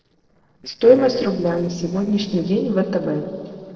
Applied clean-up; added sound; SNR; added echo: neural separator model SepFormer DNS4.